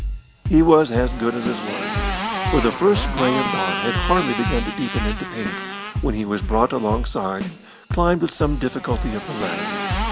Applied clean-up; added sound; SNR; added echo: none; Drum / Drum kit + Motorcycle; 3 dB; none.